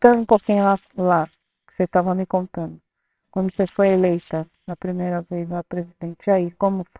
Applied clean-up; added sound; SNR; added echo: neural separator model SepFormer WHAMR!.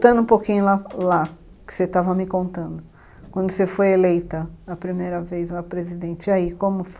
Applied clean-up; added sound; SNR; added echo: none; none; none; none.